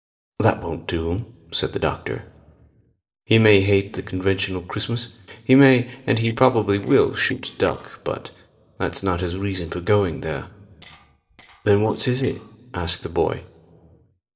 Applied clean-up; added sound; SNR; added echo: neural separator model SepFormer DNS4.